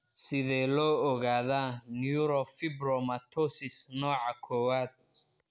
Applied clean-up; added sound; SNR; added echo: none; none; none; none.